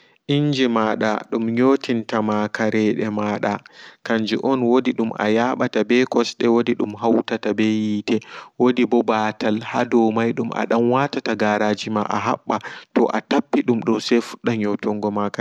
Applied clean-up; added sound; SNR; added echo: none; none; none; none.